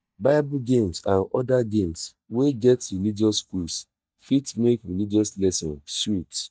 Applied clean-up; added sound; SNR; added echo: neural mask model DeepFilterNet 3.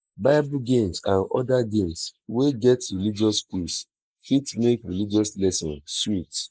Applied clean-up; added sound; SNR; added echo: neural mask model Resemble Enhance denoiser.